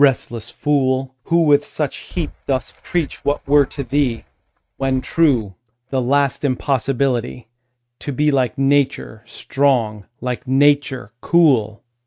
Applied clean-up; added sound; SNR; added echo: neural mask model RNNoise.